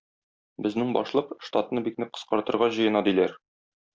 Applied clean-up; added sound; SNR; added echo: none; none; none; none.